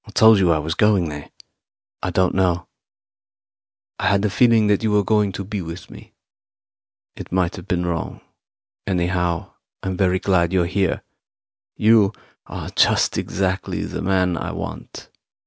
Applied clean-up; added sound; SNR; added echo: none; none; none; none.